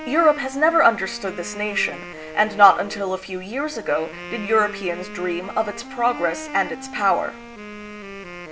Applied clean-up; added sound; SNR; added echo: none; Wind instrument, woodwind instrument; 14 dB; none.